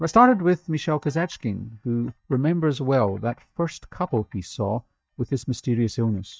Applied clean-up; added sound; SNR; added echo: neural mask model DeepFilterNet 3.